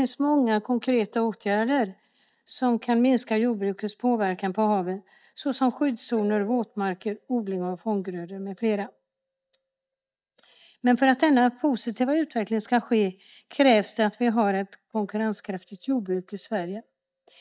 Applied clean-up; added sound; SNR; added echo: neural mask model DeepFilterNet 3.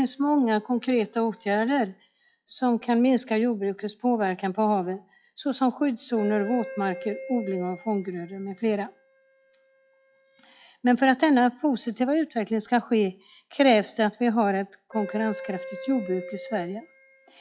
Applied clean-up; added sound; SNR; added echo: classical method log-MMSE.